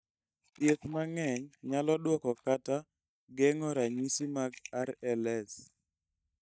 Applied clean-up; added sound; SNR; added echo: neural mask model DeepFilterNet 3.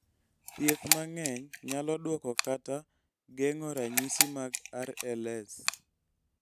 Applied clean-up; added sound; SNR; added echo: none; Camera; 0 dB; none.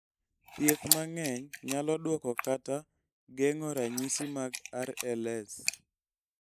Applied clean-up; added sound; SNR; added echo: neural mask model Resemble Enhance denoiser.